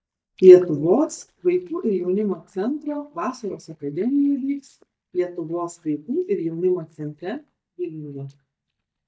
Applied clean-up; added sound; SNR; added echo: neural mask model DeepFilterNet 3.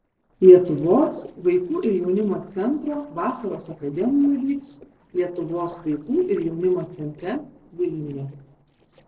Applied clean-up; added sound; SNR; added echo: neural separator model SepFormer DNS4.